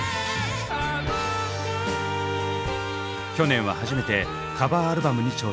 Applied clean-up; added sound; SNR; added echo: none; none; none; none.